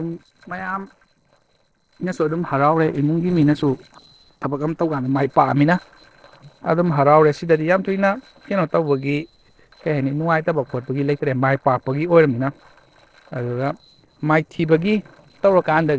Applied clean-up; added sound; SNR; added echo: neural separator model SepFormer DNS4.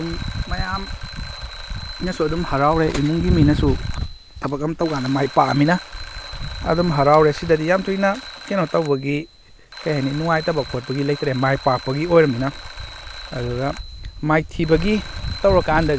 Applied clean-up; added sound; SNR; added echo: none; Alarm; 17 dB; none.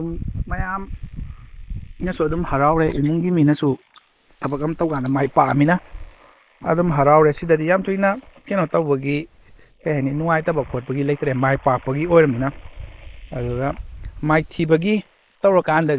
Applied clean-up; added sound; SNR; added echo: neural mask model Resemble Enhance denoiser.